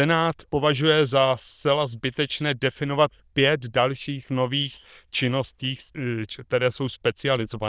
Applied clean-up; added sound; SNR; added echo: neural diffusion model UNIVERSE++.